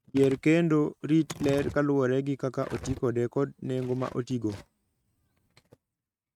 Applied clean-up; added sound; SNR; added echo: neural mask model RNNoise.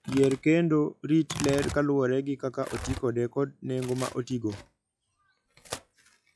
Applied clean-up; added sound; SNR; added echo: classical method log-MMSE.